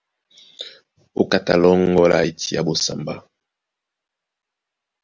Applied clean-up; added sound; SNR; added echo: none; none; none; none.